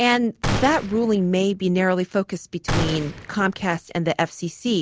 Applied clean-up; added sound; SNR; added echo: none; Gunshot, gunfire; 7 dB; none.